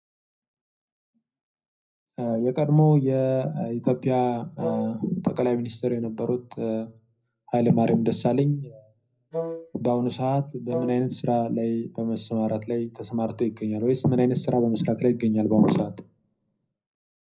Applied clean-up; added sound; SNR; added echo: none; Wind instrument, woodwind instrument; 8 dB; reverberation time 0.3 s.